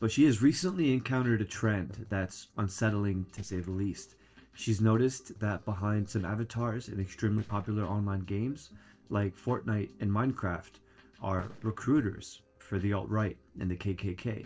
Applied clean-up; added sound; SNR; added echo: neural separator model SepFormer DNS4.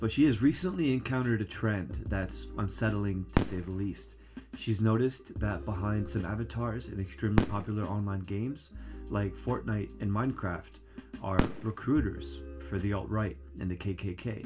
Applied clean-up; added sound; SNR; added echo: none; Fireworks; 9 dB; reverberation time 0.2 s.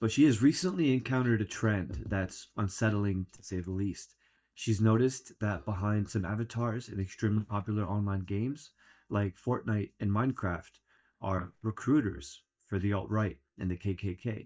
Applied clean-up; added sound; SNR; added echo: neural mask model DeepFilterNet 3.